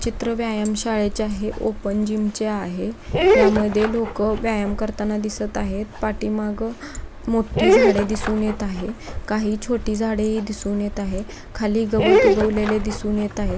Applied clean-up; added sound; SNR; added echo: none; Dog; 2 dB; none.